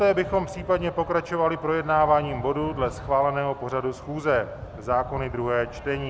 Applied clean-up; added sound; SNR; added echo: none; Thunder / Rain; 15 dB; none.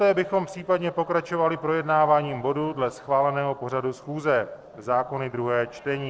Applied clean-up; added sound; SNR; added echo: neural separator model SepFormer DNS4.